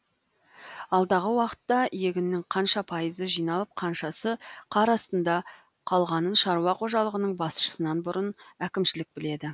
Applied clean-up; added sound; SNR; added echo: none; none; none; none.